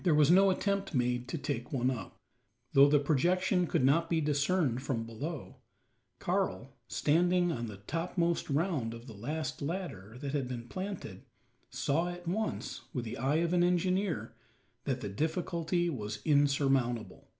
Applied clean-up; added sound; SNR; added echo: none; none; none; none.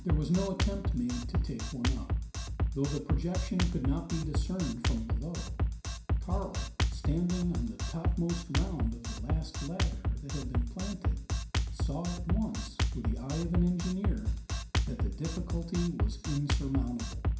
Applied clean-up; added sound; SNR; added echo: none; Drum kit; -3 dB; reverberation time 0.5 s.